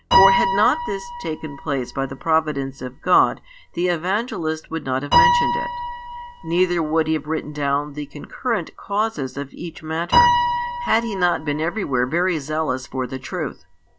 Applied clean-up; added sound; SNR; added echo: none; Piano; 2 dB; none.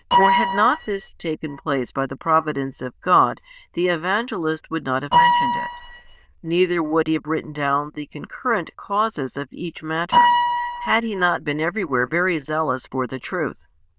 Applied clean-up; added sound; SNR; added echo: neural diffusion model UNIVERSE++.